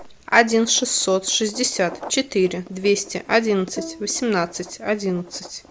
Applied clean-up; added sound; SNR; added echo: none; Writing + Bowed string instrument; 19 dB; none.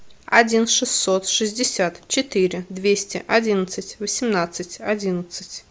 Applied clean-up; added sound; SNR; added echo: none; none; none; none.